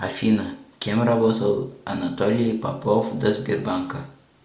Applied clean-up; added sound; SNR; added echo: none; none; none; none.